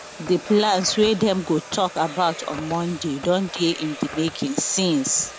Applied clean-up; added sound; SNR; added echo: none; Domestic sounds, home sounds; 14 dB; none.